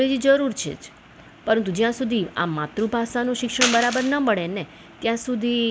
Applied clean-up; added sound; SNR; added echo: none; none; none; none.